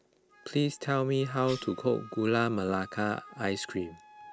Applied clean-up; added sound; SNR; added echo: none; Cough + Wind instrument, woodwind instrument; 19 dB; none.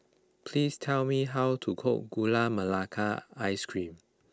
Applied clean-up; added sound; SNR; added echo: none; none; none; none.